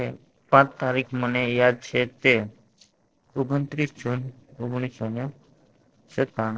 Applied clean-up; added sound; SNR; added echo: neural separator model SepFormer DNS4.